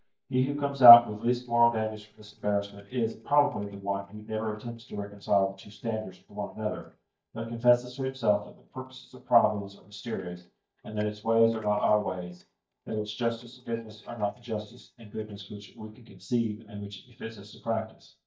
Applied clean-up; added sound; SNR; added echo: neural mask model DeepFilterNet 3.